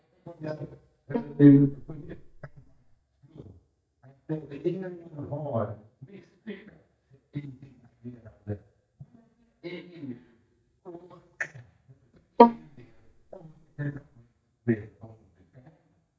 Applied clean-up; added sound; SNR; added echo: neural mask model DeepFilterNet 3.